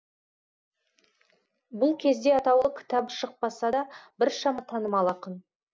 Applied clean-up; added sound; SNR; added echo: none; none; none; none.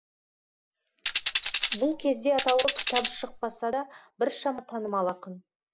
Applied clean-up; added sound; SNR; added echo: none; Tambourine; -4 dB; none.